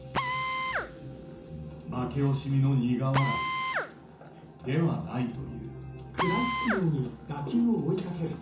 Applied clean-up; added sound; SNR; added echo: none; Drill; 5 dB; reverberation time 0.6 s.